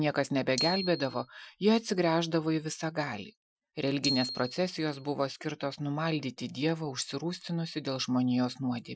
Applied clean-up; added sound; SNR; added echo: classical method Wiener filter.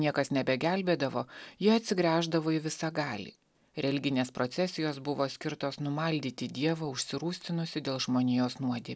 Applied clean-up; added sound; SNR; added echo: none; none; none; none.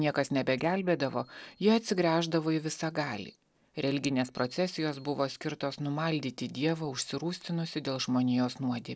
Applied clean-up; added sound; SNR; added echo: neural separator model SepFormer DNS4.